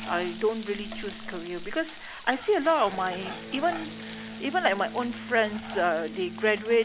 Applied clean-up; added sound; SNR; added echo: none; Electric guitar + Frying (food); 11 dB; none.